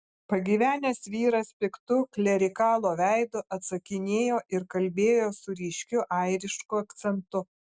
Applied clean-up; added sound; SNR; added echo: none; none; none; none.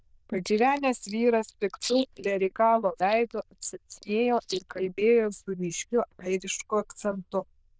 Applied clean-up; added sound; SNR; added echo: neural diffusion model UNIVERSE++.